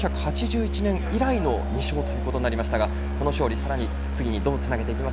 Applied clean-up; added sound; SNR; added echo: none; Musical instrument; 0 dB; none.